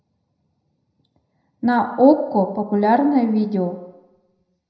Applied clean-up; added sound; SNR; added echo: none; none; none; reverberation time 0.7 s.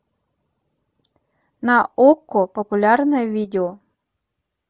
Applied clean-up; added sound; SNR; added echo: none; none; none; none.